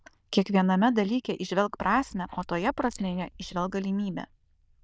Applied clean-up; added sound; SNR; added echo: neural diffusion model UNIVERSE++.